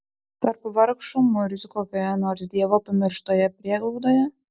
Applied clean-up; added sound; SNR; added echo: none; none; none; none.